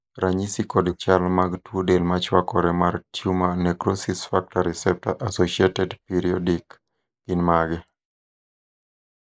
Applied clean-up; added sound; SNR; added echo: neural mask model Resemble Enhance denoiser.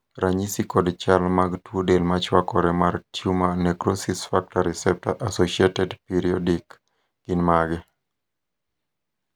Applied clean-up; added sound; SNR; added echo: none; none; none; none.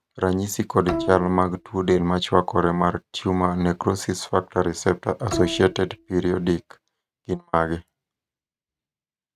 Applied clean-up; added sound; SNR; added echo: neural mask model RNNoise.